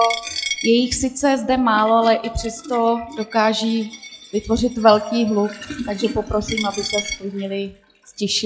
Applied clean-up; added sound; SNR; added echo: classical method log-MMSE.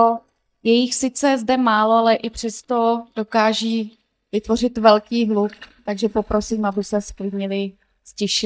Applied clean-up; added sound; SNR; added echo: neural mask model DeepFilterNet 3.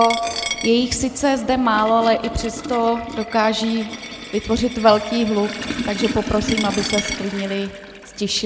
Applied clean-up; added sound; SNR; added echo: none; Toilet flush + Coin (dropping); 9 dB; none.